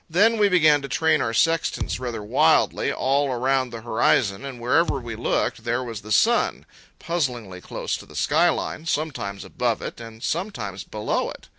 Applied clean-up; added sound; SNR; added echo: none; Thump, thud; 9 dB; none.